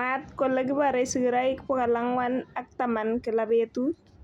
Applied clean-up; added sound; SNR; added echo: none; none; none; none.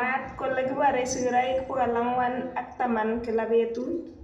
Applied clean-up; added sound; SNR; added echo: none; none; none; reverberation time 0.6 s.